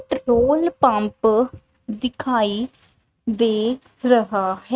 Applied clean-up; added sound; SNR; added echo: neural mask model RNNoise.